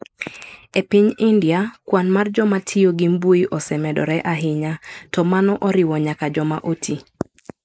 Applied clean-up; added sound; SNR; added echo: neural mask model Resemble Enhance denoiser.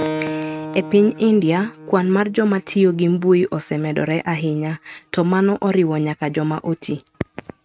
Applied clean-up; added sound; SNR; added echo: neural mask model RNNoise.